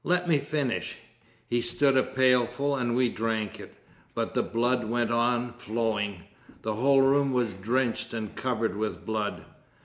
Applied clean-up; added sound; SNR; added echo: none; none; none; none.